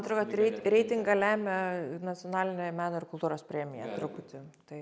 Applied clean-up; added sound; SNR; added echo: none; none; none; none.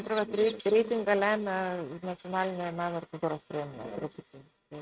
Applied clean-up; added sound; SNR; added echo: neural mask model RNNoise.